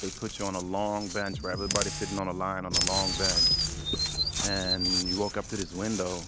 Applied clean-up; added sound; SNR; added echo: none; Chirp, tweet; -1 dB; none.